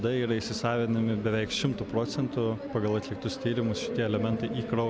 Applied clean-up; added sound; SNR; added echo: none; none; none; none.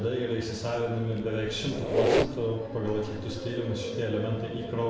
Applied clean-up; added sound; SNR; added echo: none; Squeak; 2 dB; reverberation time 0.8 s.